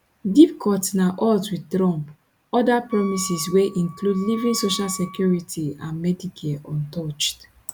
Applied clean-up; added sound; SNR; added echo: none; Wind instrument, woodwind instrument; 16 dB; none.